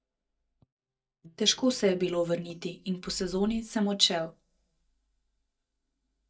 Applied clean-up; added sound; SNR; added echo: neural mask model DeepFilterNet 3.